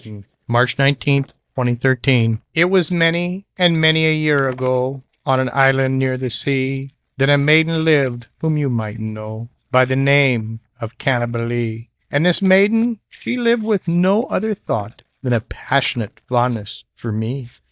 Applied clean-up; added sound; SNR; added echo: neural mask model DeepFilterNet 3.